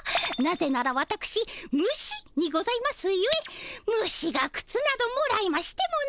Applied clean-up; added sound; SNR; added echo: none; none; none; none.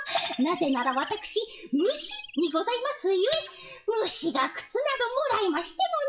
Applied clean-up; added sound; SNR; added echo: classical method WPE with log-MMSE.